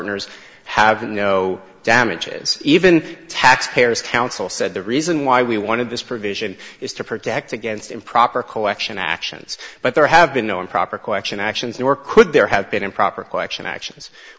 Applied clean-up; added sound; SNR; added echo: none; none; none; none.